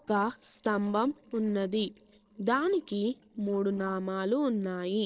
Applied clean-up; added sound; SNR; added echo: neural separator model SepFormer DNS4.